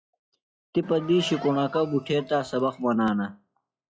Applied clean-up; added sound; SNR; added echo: classical method log-MMSE.